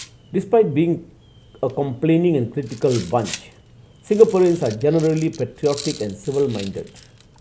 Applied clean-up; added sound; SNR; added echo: none; Rattle; 19 dB; none.